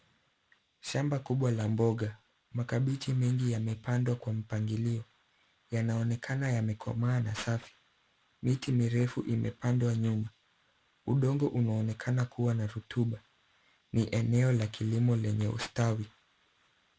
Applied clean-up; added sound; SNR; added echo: none; none; none; none.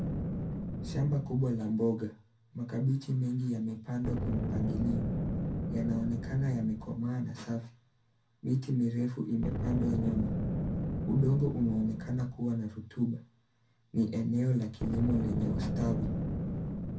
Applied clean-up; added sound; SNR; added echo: none; Boom; 3 dB; reverberation time 0.3 s.